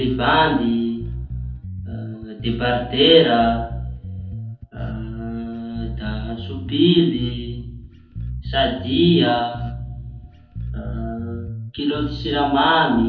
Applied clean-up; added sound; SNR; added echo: none; Bass guitar; 9 dB; reverberation time 2.1 s.